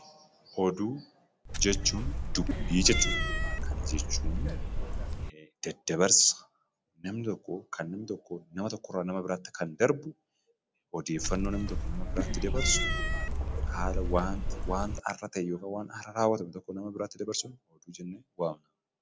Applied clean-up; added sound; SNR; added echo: none; Cat; -3 dB; none.